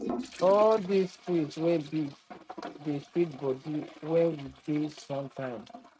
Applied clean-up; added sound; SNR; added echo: neural mask model RNNoise.